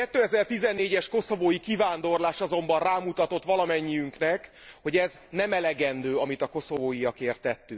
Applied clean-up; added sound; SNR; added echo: none; none; none; none.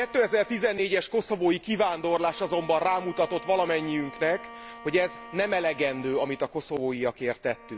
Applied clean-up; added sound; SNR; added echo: none; Bowed string instrument; 18 dB; none.